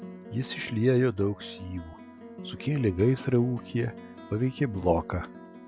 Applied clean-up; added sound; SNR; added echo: none; Plucked string instrument; 16 dB; none.